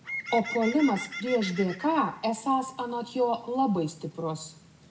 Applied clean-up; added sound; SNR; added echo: none; Bird; 13 dB; reverberation time 0.6 s.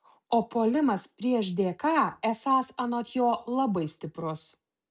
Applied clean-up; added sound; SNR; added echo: none; none; none; none.